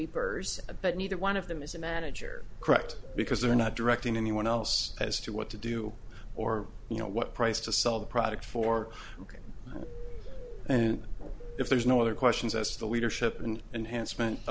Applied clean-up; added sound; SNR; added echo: none; Bird; 17 dB; none.